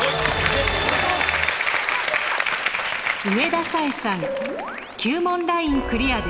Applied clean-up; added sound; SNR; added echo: none; none; none; none.